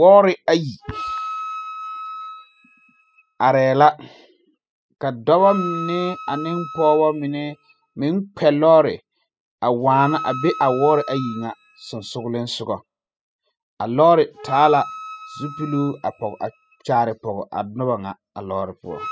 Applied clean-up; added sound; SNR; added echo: classical method spectral subtraction.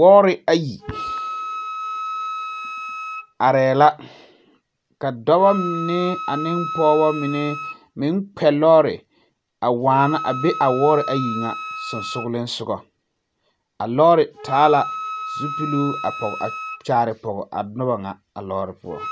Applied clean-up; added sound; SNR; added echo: none; Wind instrument, woodwind instrument; 11 dB; none.